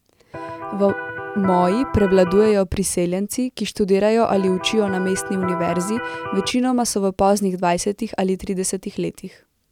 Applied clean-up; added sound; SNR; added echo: none; Electric guitar; 9 dB; none.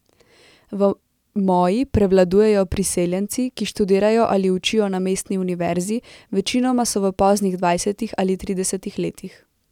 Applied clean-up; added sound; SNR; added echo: none; none; none; none.